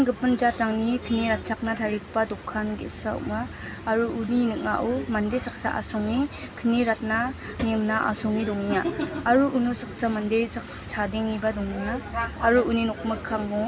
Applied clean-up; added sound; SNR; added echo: none; none; none; none.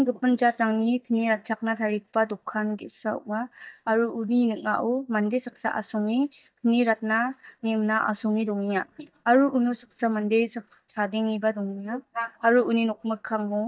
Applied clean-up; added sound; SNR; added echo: neural mask model DeepFilterNet 3.